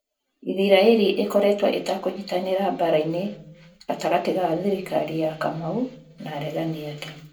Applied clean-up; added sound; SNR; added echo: none; none; none; reverberation time 0.2 s.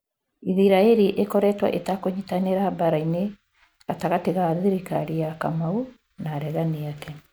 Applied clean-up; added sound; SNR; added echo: none; none; none; none.